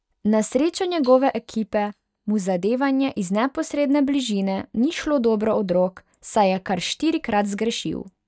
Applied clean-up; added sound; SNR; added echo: neural mask model DeepFilterNet 3.